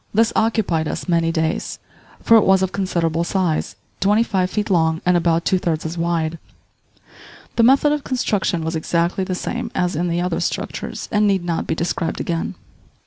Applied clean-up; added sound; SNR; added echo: none; none; none; none.